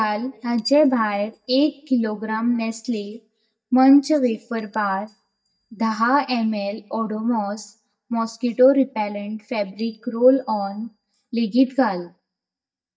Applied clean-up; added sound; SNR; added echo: neural mask model DeepFilterNet 3.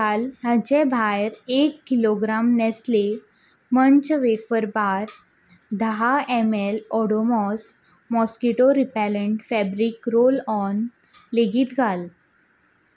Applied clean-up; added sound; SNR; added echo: none; none; none; none.